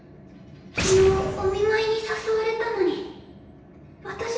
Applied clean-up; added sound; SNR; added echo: none; Boom; 9 dB; reverberation time 0.9 s.